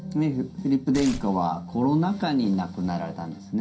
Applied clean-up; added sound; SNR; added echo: none; Tearing; 12 dB; reverberation time 0.3 s.